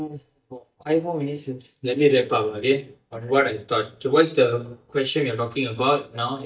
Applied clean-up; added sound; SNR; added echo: neural mask model DeepFilterNet 3.